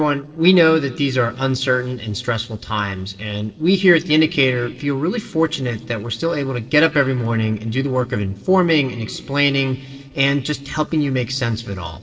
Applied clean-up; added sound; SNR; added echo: neural separator model SepFormer DNS4.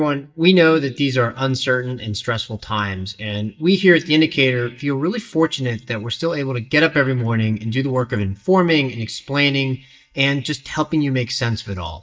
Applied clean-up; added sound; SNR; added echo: neural mask model DeepFilterNet 3.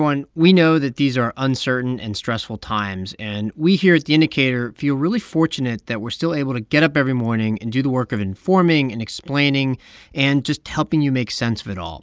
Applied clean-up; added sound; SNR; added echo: none; none; none; none.